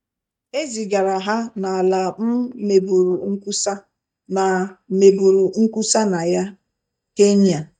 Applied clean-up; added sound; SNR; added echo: neural mask model DeepFilterNet 3.